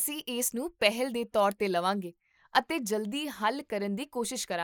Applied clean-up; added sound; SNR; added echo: neural mask model Resemble Enhance denoiser.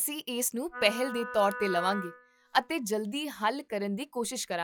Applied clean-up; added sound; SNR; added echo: classical method log-MMSE.